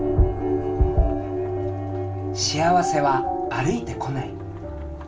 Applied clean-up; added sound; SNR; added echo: none; Rain / Thunderstorm; 17 dB; reverberation time 0.2 s.